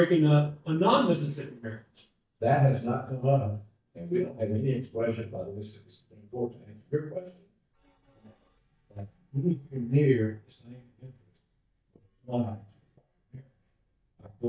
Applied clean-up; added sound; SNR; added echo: neural mask model DeepFilterNet 3.